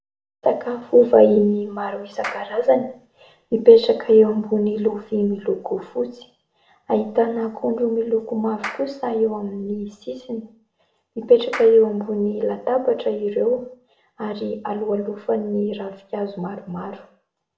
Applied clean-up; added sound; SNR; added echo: none; Clapping; 17 dB; reverberation time 0.5 s.